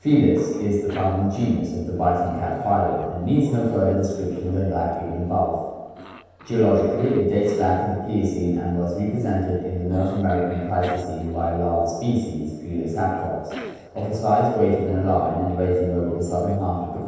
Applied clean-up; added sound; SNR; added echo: none; Cough; 19 dB; reverberation time 1.2 s.